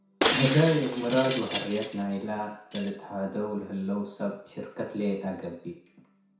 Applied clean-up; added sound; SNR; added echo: none; Shatter; 1 dB; reverberation time 0.6 s.